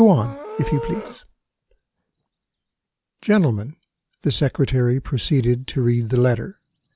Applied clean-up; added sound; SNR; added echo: none; Livestock, farm animals, working animals; 17 dB; none.